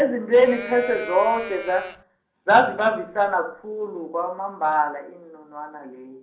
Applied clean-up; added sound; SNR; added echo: none; Livestock, farm animals, working animals; 12 dB; reverberation time 0.6 s.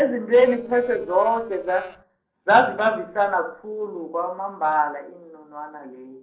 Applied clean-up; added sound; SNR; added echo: neural separator model SepFormer DNS4.